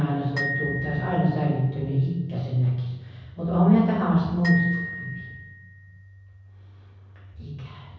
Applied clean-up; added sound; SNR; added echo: none; Glockenspiel; 11 dB; reverberation time 1.1 s.